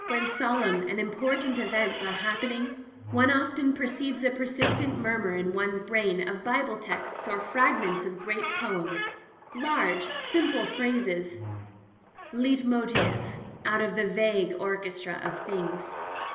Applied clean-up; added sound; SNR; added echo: none; Squeak / Slam; 7 dB; reverberation time 1.4 s.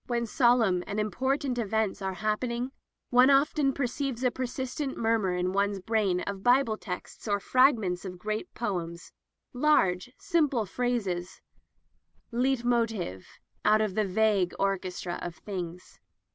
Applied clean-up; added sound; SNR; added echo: none; none; none; none.